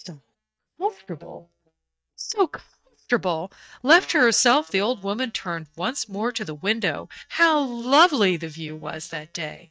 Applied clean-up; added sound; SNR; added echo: neural mask model DeepFilterNet 3.